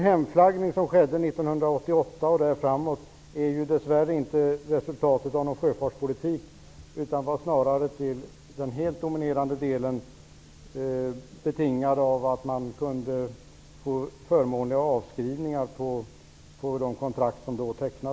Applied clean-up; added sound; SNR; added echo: none; none; none; none.